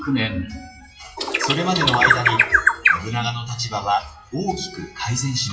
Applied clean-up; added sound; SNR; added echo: classical method WPE with log-MMSE.